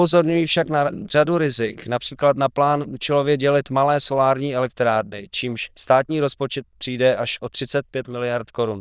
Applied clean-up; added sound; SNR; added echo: neural diffusion model UNIVERSE++.